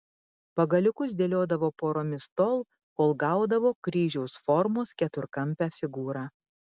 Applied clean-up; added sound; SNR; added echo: none; none; none; none.